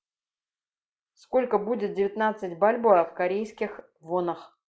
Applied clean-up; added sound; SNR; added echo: neural mask model Resemble Enhance denoiser.